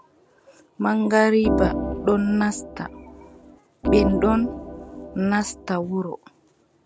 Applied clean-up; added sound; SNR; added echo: none; Organ; 3 dB; none.